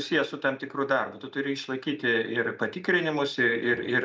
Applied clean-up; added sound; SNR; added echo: none; none; none; none.